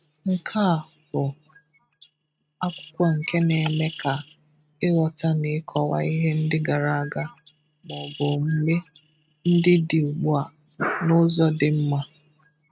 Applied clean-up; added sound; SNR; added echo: neural mask model RNNoise.